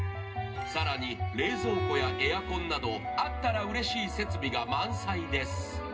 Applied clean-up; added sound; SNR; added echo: none; Bowed string instrument; 8 dB; reverberation time 0.2 s.